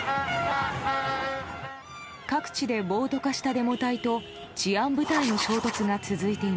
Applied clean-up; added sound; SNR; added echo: none; Writing; 7 dB; none.